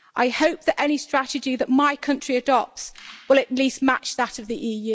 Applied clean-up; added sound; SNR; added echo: none; none; none; none.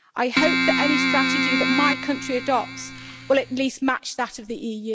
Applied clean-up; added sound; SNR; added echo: none; Keyboard (musical); -1 dB; none.